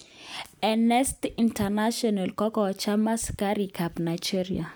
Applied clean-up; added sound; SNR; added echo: none; none; none; none.